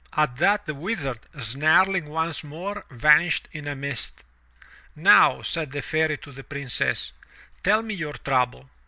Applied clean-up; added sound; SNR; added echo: none; none; none; none.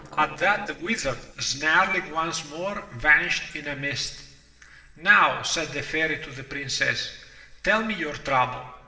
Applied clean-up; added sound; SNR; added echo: neural separator model SepFormer DNS4.